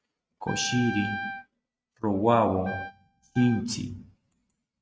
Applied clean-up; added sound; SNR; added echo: neural mask model RNNoise.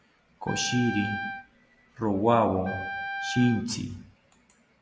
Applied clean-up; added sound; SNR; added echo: none; Wind instrument, woodwind instrument; 8 dB; none.